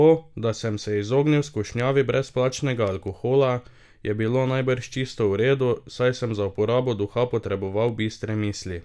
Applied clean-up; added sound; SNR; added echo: none; none; none; none.